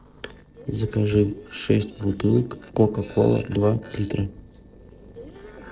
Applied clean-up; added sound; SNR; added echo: neural separator model SepFormer DNS4.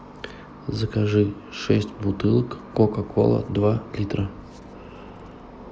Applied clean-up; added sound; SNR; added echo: none; none; none; none.